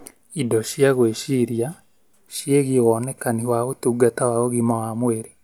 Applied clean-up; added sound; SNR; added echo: none; none; none; none.